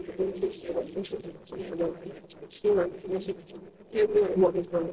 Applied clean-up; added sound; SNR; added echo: neural separator model SepFormer DNS4.